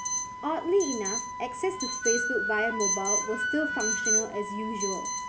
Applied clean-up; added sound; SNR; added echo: none; Wind instrument, woodwind instrument + Alarm; -1 dB; none.